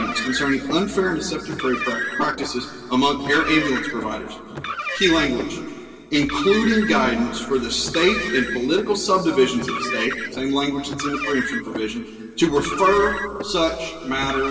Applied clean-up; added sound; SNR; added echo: none; Car; 9 dB; reverberation time 2.2 s.